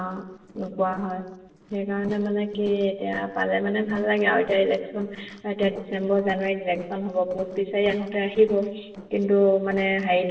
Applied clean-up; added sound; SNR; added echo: neural separator model SepFormer DNS4.